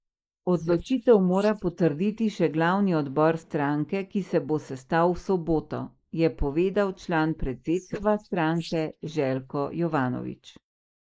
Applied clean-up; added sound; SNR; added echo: neural mask model Resemble Enhance denoiser.